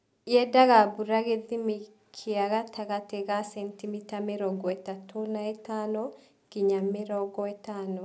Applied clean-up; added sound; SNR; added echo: none; none; none; none.